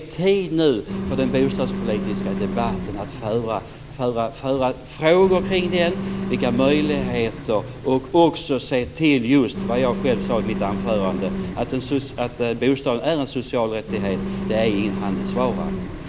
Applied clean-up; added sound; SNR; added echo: none; Engine; 7 dB; none.